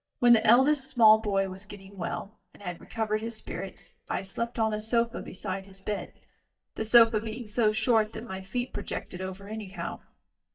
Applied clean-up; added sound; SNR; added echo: neural mask model DeepFilterNet 3.